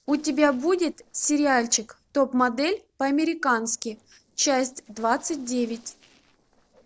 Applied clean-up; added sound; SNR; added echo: neural separator model SepFormer DNS4.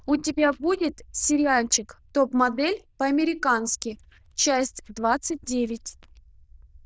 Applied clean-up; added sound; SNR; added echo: neural diffusion model UNIVERSE++.